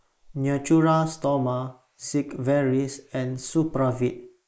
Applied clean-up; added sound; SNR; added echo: neural mask model Resemble Enhance denoiser.